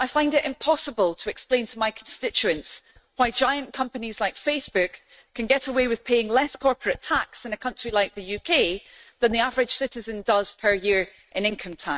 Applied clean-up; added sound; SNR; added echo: neural mask model RNNoise.